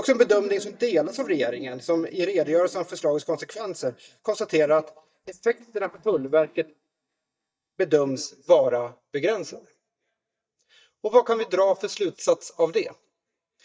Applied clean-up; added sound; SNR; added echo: neural mask model DeepFilterNet 3.